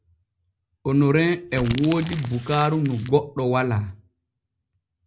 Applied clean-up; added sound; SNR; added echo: none; Crumpling, crinkling; 12 dB; none.